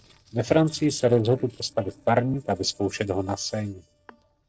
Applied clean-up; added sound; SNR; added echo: neural separator model SepFormer DNS4.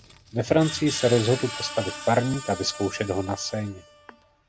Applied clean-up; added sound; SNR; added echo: none; Screech; 12 dB; none.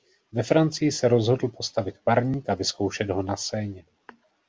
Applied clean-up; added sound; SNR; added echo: none; none; none; none.